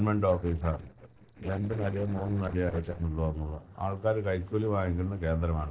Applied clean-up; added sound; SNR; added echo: neural separator model SepFormer DNS4.